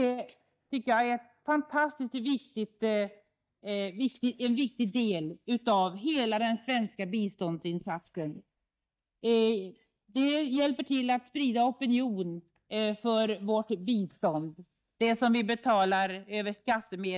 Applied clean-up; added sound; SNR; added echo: neural mask model DeepFilterNet 3.